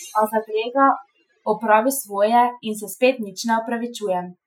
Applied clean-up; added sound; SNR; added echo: classical method Wiener filter.